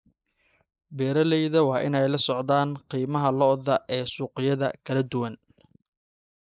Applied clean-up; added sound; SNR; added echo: neural mask model Resemble Enhance denoiser.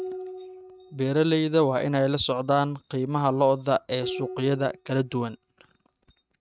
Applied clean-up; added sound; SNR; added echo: neural mask model RNNoise.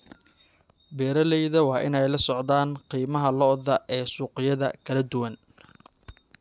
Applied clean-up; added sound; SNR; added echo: none; none; none; none.